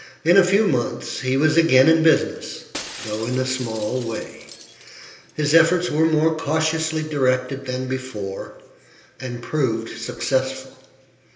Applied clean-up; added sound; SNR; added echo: none; Shatter; 17 dB; reverberation time 1.4 s.